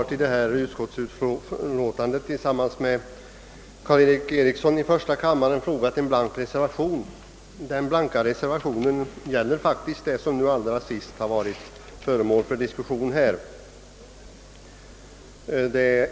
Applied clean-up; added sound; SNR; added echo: none; none; none; none.